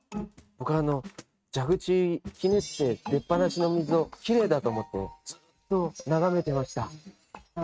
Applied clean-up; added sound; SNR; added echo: neural mask model RNNoise.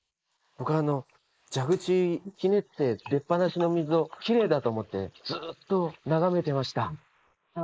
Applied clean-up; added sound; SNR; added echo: neural mask model Resemble Enhance denoiser.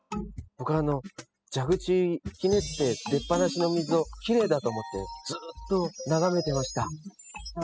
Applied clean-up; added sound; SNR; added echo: classical method spectral subtraction.